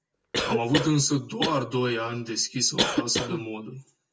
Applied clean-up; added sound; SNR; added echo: none; Cough; 3 dB; none.